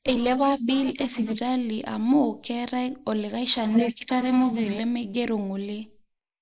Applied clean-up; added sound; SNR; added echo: neural mask model Resemble Enhance denoiser.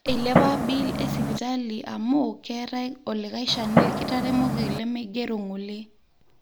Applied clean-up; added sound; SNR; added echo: none; Fireworks; -3 dB; none.